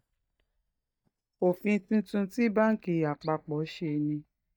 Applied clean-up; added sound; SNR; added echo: neural mask model DeepFilterNet 3.